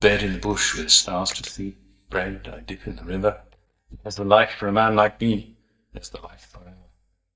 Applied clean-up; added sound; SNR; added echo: neural mask model DeepFilterNet 3.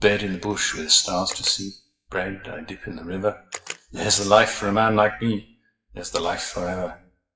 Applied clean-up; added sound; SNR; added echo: classical method WPE with log-MMSE.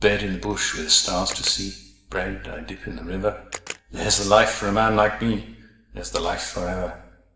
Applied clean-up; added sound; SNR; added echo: none; Camera; 16 dB; reverberation time 0.8 s.